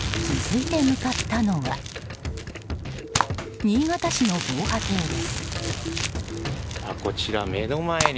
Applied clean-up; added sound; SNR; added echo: none; Crumpling, crinkling; 7 dB; none.